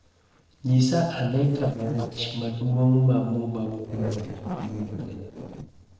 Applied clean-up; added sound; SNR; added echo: neural separator model SepFormer DNS4.